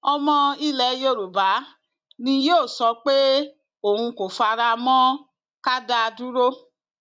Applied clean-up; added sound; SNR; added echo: none; none; none; none.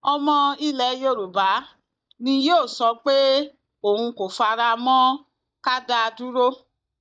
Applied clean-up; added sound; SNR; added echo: neural mask model DeepFilterNet 3.